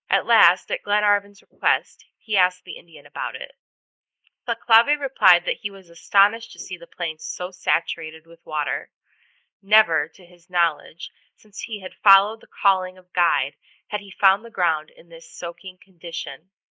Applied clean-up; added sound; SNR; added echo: neural mask model Resemble Enhance denoiser.